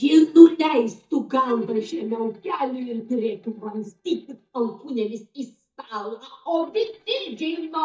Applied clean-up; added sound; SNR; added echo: neural mask model DeepFilterNet 3.